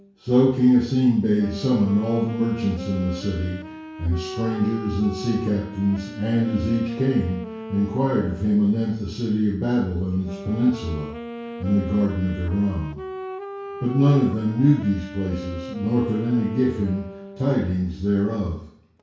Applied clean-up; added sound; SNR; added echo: none; Wind instrument, woodwind instrument; 13 dB; reverberation time 0.6 s.